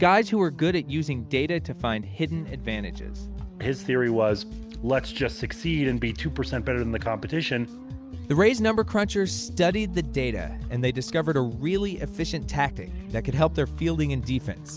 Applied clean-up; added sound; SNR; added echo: none; none; none; none.